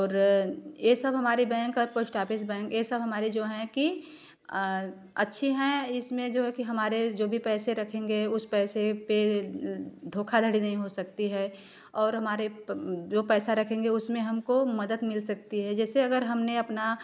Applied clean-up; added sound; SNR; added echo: none; none; none; none.